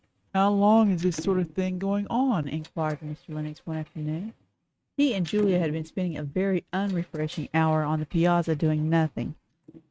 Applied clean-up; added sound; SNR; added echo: neural mask model RNNoise.